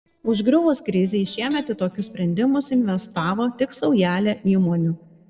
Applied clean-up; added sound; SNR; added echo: neural separator model SepFormer DNS4.